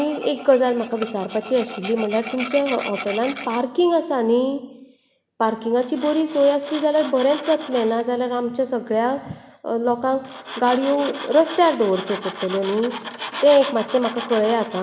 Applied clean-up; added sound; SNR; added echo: none; Tools; 14 dB; none.